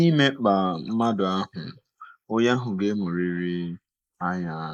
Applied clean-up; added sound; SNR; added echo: neural mask model Resemble Enhance denoiser.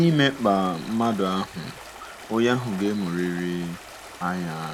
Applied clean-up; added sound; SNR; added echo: none; Stream; 16 dB; none.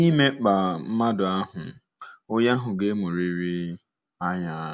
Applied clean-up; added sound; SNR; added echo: none; none; none; none.